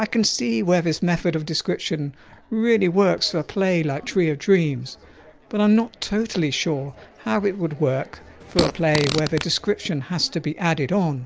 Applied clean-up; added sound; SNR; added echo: none; Fart; 4 dB; none.